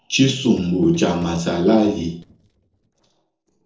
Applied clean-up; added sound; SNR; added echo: neural separator model SepFormer DNS4.